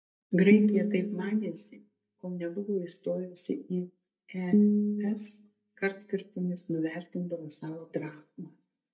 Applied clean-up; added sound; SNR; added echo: neural mask model DeepFilterNet 3.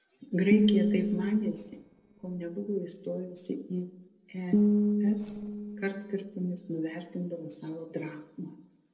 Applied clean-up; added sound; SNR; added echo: neural separator model SepFormer DNS4.